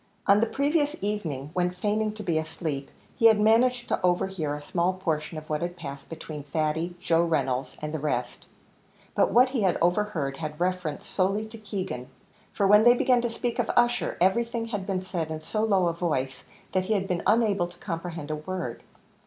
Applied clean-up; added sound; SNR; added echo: none; none; none; none.